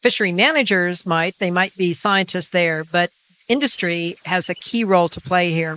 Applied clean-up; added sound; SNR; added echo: neural mask model Resemble Enhance denoiser.